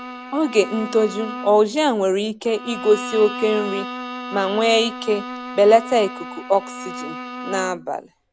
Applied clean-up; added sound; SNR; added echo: none; Bowed string instrument; 11 dB; none.